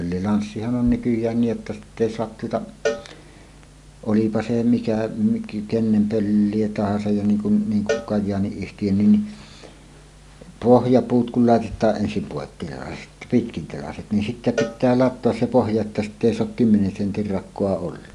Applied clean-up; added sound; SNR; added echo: none; Cowbell; 13 dB; none.